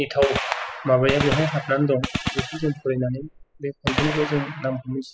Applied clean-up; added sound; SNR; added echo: classical method spectral subtraction.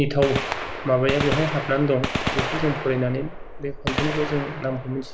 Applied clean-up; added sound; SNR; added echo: none; Gunshot, gunfire; 4 dB; none.